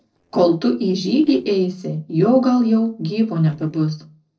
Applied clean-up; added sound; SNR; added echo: neural separator model SepFormer DNS4.